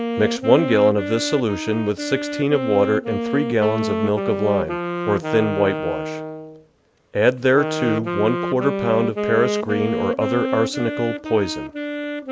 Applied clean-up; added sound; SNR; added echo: none; Wind instrument, woodwind instrument; 4 dB; none.